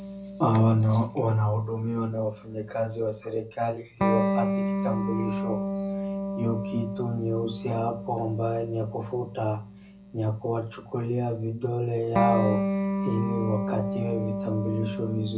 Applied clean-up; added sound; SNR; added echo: none; Electric guitar; 3 dB; reverberation time 0.4 s.